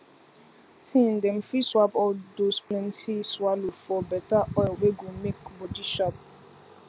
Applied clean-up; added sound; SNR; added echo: none; none; none; none.